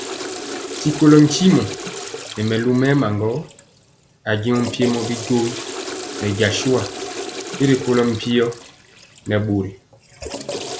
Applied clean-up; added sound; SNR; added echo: none; Toilet flush / Water; 11 dB; none.